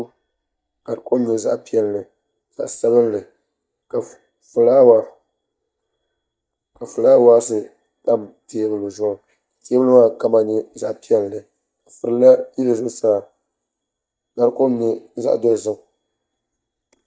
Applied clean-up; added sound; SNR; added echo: neural mask model DeepFilterNet 3.